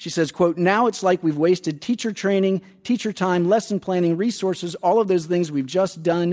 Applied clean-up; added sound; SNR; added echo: none; none; none; none.